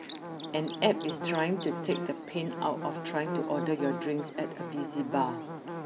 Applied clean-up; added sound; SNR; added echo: none; Buzz / Bird; 5 dB; none.